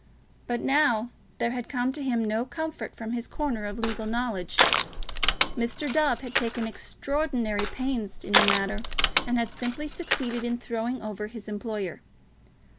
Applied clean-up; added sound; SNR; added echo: none; Crushing; 0 dB; none.